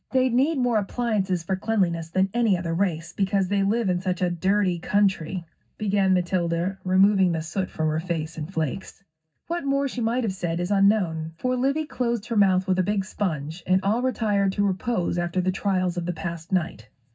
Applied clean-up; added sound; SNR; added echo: none; none; none; reverberation time 0.4 s.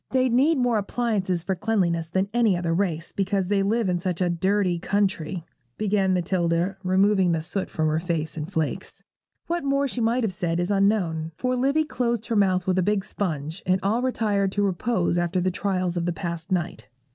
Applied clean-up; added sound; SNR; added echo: none; none; none; none.